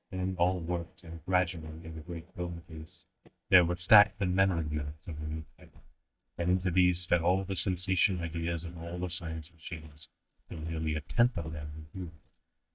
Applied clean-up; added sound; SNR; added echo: neural mask model DeepFilterNet 3.